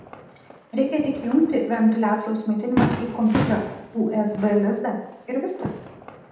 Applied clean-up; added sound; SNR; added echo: none; Fireworks; 8 dB; reverberation time 0.8 s.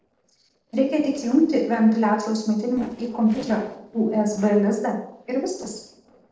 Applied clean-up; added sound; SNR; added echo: neural separator model SepFormer DNS4.